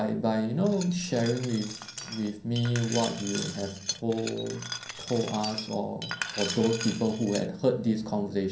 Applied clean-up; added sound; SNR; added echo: none; Glass; 10 dB; reverberation time 0.6 s.